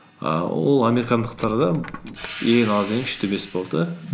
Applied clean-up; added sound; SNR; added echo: none; Coin (dropping) + Hi-hat; 15 dB; none.